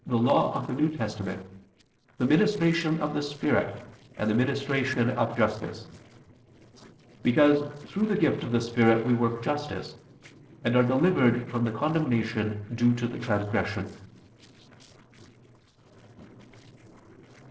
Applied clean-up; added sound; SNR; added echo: neural separator model SepFormer DNS4.